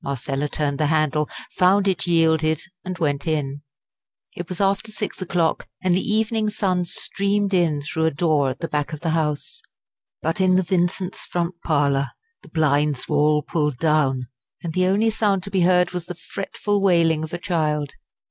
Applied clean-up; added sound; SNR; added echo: none; none; none; none.